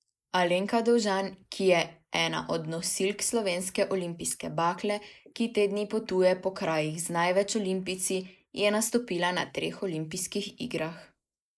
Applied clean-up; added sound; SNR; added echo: neural mask model Resemble Enhance denoiser.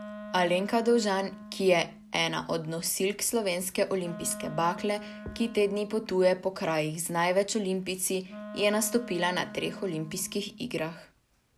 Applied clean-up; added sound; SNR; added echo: none; Wind instrument, woodwind instrument; 16 dB; none.